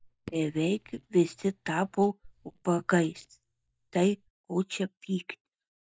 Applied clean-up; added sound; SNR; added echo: neural mask model DeepFilterNet 3.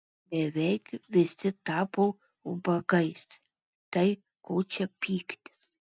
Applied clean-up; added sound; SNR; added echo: none; none; none; none.